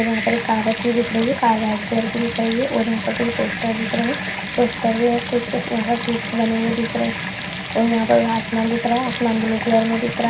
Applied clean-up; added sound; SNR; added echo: none; Bathtub (filling or washing) / Water tap, faucet; 6 dB; reverberation time 0.3 s.